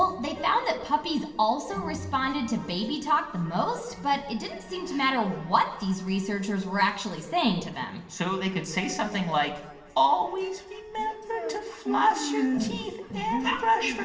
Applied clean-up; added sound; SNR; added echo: none; none; none; reverberation time 0.9 s.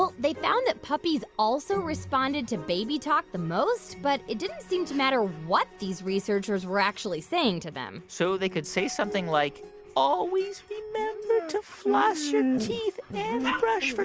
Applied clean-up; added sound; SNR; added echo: none; none; none; none.